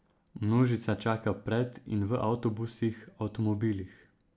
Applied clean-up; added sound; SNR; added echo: none; none; none; none.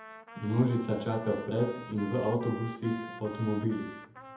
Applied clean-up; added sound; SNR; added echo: none; Trumpet; 15 dB; reverberation time 0.7 s.